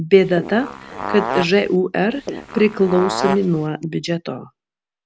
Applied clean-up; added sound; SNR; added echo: none; Fart; 8 dB; none.